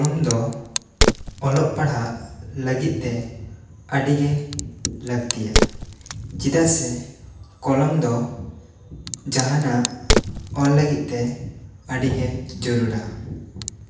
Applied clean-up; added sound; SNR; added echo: none; Crack; 5 dB; reverberation time 0.9 s.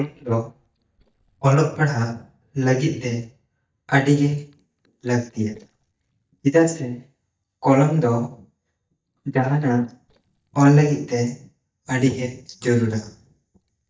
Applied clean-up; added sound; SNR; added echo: neural mask model DeepFilterNet 3.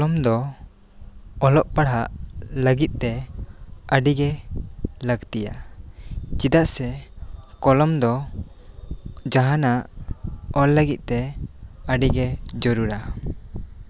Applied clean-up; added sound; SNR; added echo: none; none; none; none.